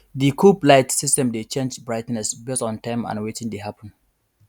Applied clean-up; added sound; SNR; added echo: none; none; none; none.